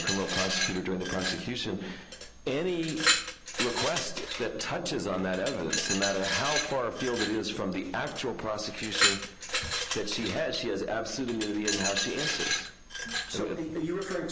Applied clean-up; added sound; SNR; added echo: none; Glass; 1 dB; none.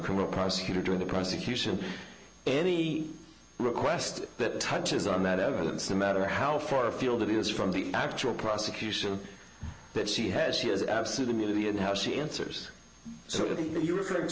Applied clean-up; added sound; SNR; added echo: none; none; none; none.